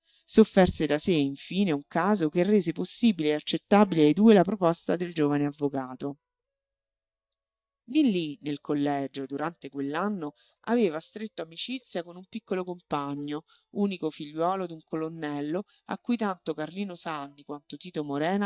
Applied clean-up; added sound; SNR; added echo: neural mask model DeepFilterNet 3.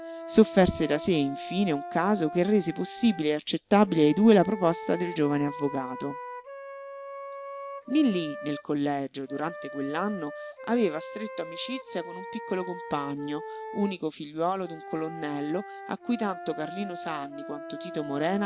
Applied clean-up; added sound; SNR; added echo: none; Wind instrument, woodwind instrument; 12 dB; none.